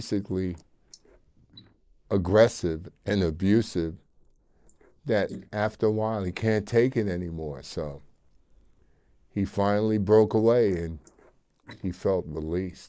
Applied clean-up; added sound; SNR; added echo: neural mask model Resemble Enhance denoiser.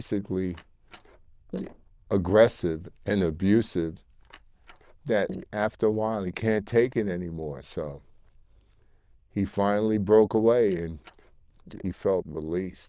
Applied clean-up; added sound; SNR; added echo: neural diffusion model UNIVERSE++.